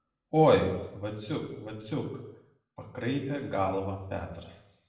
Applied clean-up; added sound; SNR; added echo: none; none; none; reverberation time 0.8 s.